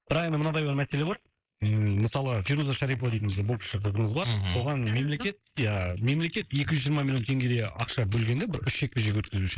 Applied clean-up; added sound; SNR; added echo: neural mask model Resemble Enhance denoiser.